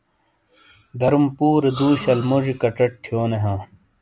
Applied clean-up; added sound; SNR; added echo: none; none; none; none.